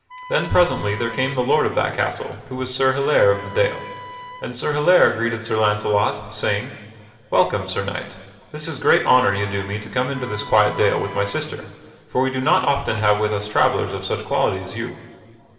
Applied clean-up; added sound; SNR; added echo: none; Wind instrument, woodwind instrument; 16 dB; reverberation time 2.9 s.